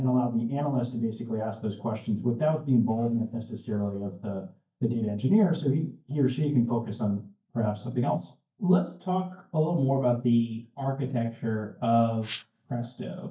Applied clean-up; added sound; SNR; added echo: neural mask model DeepFilterNet 3.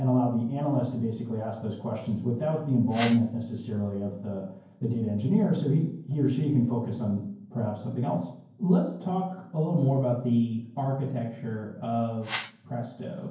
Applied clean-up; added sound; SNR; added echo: none; Whoosh, swoosh, swish; 10 dB; reverberation time 0.9 s.